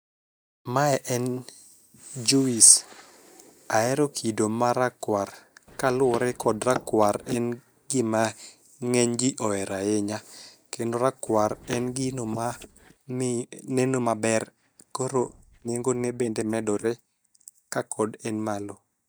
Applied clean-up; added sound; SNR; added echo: neural mask model DeepFilterNet 3.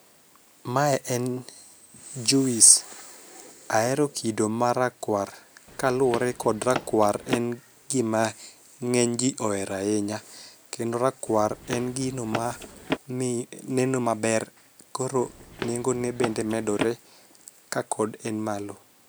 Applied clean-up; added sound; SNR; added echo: none; Run; 9 dB; none.